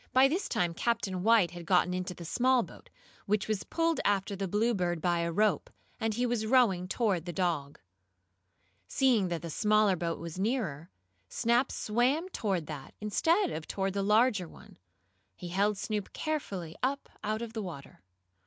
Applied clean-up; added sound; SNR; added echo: none; none; none; none.